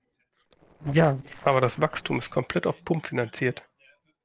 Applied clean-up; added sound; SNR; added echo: neural separator model SepFormer DNS4.